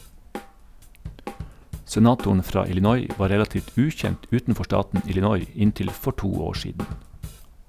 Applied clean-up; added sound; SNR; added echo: none; Drum kit; 14 dB; none.